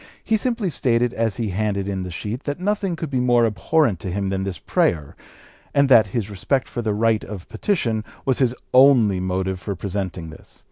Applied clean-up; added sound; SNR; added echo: none; none; none; none.